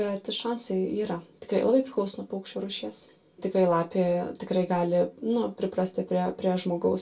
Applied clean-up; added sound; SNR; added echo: none; none; none; reverberation time 0.2 s.